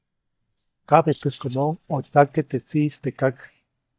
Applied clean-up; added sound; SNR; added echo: neural mask model DeepFilterNet 3.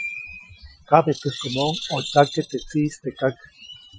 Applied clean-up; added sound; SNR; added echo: classical method Wiener filter.